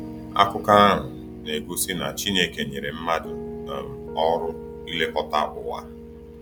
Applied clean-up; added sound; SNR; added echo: none; Piano; 12 dB; none.